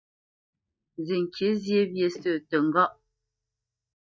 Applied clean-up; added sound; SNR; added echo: neural mask model DeepFilterNet 3.